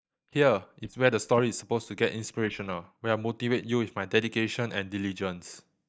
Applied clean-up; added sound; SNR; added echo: neural mask model DeepFilterNet 3.